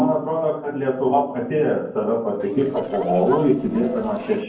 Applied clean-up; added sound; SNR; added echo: neural separator model SepFormer DNS4.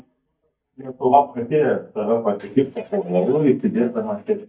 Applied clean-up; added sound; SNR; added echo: neural mask model DeepFilterNet 3.